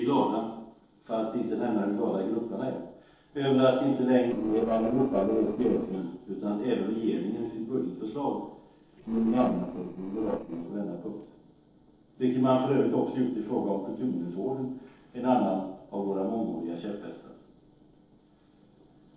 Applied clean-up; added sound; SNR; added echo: neural separator model SepFormer DNS4.